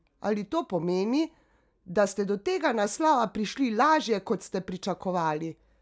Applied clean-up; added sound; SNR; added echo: none; none; none; none.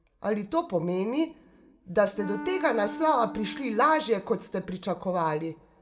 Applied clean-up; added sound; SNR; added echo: none; Wind instrument, woodwind instrument; 11 dB; reverberation time 0.4 s.